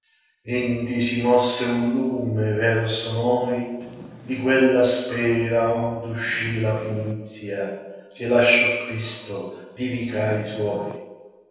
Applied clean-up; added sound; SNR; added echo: neural separator model SepFormer DNS4.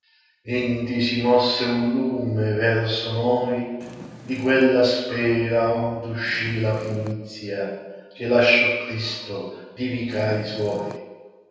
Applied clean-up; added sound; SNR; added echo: none; Purr; 16 dB; reverberation time 1.2 s.